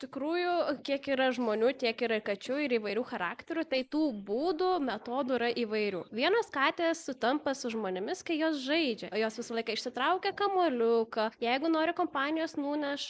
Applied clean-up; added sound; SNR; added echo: neural mask model Resemble Enhance denoiser.